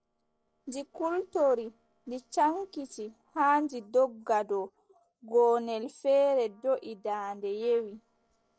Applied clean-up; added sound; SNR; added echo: neural separator model SepFormer DNS4.